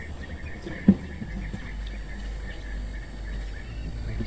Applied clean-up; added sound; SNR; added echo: neural mask model DeepFilterNet 3.